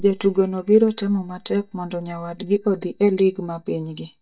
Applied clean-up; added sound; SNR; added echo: neural mask model DeepFilterNet 3.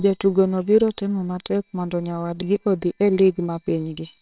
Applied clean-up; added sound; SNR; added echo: neural separator model SepFormer WHAMR!.